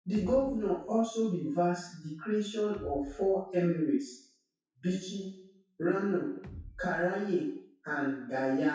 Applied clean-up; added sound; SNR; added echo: classical method WPE with log-MMSE.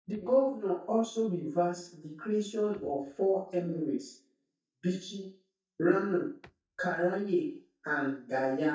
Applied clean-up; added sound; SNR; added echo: neural mask model DeepFilterNet 3.